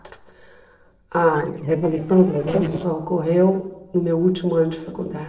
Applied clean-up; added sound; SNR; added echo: neural separator model SepFormer DNS4.